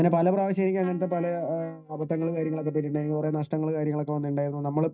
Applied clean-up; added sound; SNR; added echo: neural mask model DeepFilterNet 3.